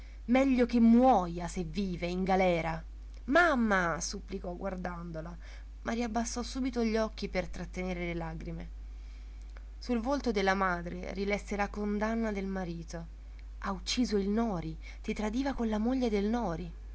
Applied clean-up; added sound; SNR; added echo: none; none; none; none.